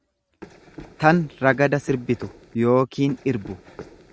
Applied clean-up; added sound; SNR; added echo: none; Run; 19 dB; none.